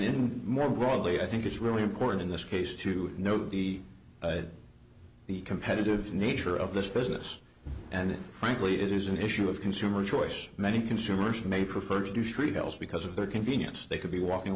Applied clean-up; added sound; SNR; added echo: none; none; none; none.